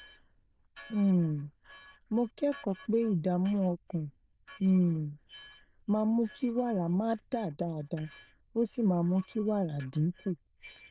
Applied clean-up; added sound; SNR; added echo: neural diffusion model UNIVERSE++.